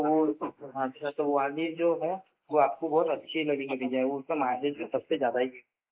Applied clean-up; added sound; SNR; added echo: neural mask model Resemble Enhance denoiser.